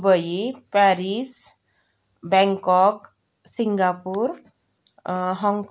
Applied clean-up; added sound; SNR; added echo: none; none; none; none.